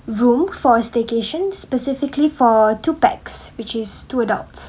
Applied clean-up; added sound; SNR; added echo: none; none; none; none.